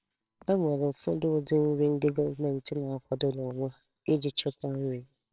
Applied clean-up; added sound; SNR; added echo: neural separator model SepFormer WHAMR!.